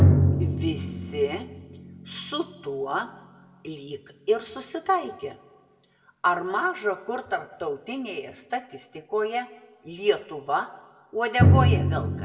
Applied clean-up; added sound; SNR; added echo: none; Drum; -2 dB; reverberation time 1.1 s.